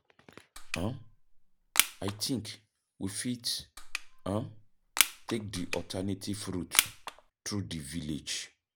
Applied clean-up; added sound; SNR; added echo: none; Crushing; -3 dB; none.